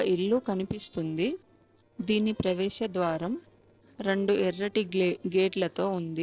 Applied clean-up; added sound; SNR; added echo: neural separator model SepFormer DNS4.